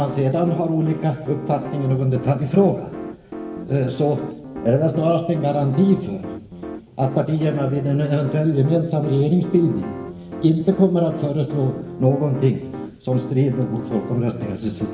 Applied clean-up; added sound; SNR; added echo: none; Piano; 12 dB; reverberation time 1.1 s.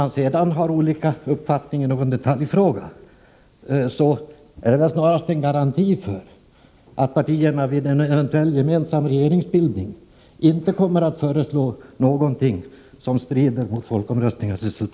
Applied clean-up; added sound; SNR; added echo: none; none; none; none.